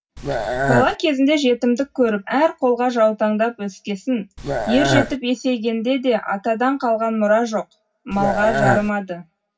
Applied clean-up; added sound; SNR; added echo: none; Burping, eructation; 1 dB; reverberation time 0.4 s.